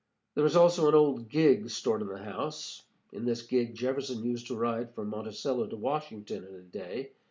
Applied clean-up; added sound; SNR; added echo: none; none; none; none.